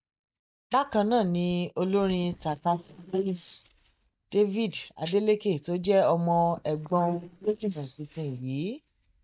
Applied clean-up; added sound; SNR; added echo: neural mask model DeepFilterNet 3.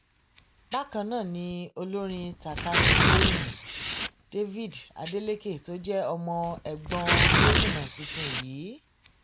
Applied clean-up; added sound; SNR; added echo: none; Tearing; -5 dB; none.